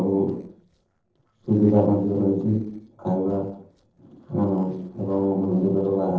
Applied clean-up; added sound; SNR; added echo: neural separator model SepFormer DNS4.